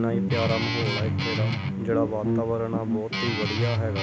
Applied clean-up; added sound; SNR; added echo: none; Guitar; -2 dB; none.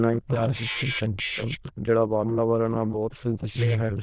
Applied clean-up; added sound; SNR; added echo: neural diffusion model UNIVERSE++.